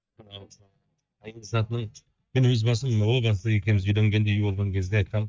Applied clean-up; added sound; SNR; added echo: neural mask model DeepFilterNet 3.